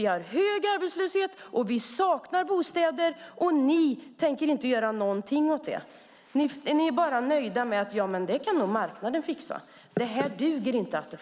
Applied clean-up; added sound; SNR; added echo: none; none; none; none.